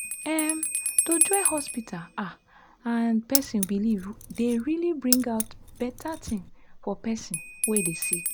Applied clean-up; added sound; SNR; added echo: none; Keys jangling + Bell; 2 dB; none.